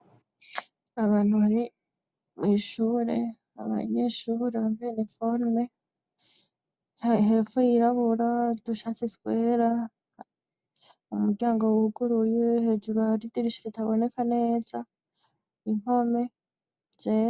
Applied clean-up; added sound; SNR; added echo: none; none; none; none.